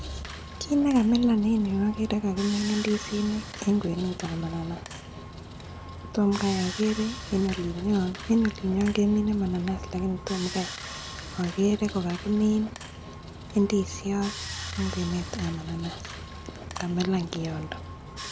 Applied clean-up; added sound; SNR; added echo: none; Sawing; 12 dB; none.